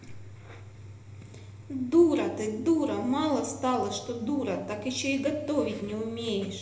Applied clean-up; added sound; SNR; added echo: none; none; none; reverberation time 1.0 s.